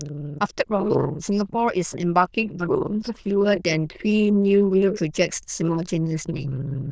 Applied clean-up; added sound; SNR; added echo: neural diffusion model UNIVERSE++.